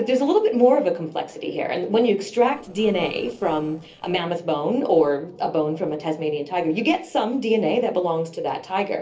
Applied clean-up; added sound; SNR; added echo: neural separator model SepFormer DNS4.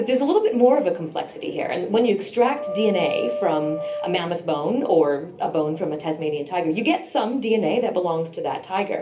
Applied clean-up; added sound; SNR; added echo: none; Wind instrument, woodwind instrument; 8 dB; reverberation time 0.3 s.